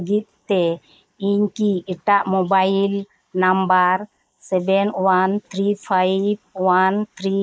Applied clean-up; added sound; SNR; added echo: neural mask model Resemble Enhance denoiser.